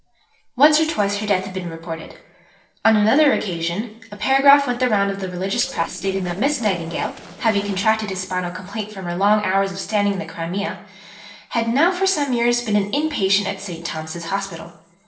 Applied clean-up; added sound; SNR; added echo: neural separator model SepFormer DNS4.